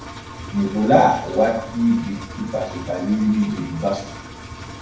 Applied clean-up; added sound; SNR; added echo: none; Engine; 13 dB; reverberation time 0.6 s.